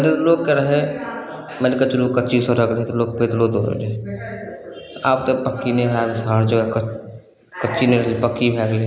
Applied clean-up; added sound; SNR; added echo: none; none; none; none.